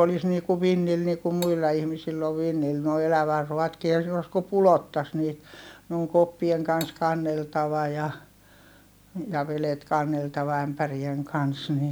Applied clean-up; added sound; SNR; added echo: none; Cutlery, silverware; 17 dB; none.